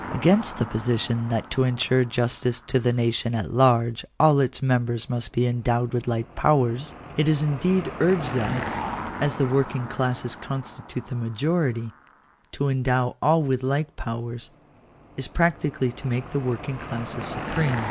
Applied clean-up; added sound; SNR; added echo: none; Car passing by / Engine; 13 dB; none.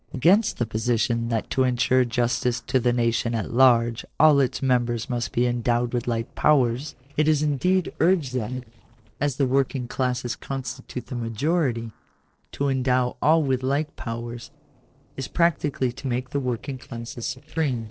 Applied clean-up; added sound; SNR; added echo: neural separator model SepFormer DNS4.